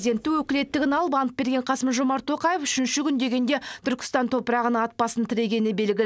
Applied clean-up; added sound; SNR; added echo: none; none; none; none.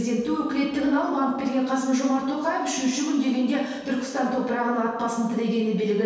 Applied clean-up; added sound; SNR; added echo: none; none; none; reverberation time 1.2 s.